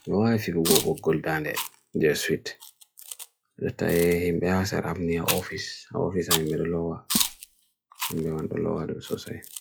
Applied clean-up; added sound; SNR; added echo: classical method log-MMSE.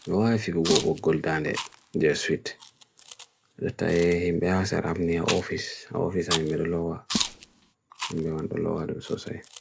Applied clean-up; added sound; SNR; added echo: none; Chewing, mastication; 7 dB; none.